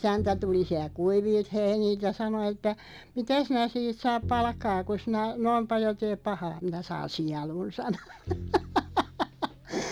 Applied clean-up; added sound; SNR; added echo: none; Bowed string instrument; 15 dB; none.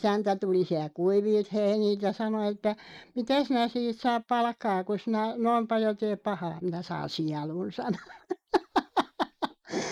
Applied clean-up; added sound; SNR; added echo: neural mask model Resemble Enhance denoiser.